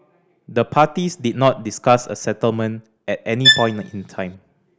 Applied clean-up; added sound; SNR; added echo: none; Bowed string instrument; -2 dB; none.